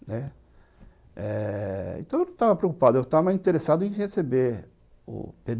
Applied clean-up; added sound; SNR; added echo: none; none; none; none.